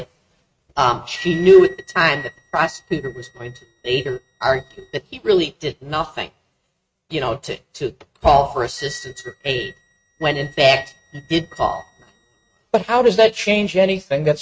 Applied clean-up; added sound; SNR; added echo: neural mask model RNNoise.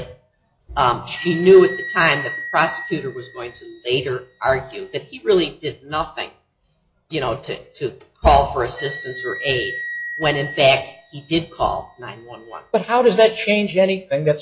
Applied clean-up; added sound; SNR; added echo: classical method log-MMSE.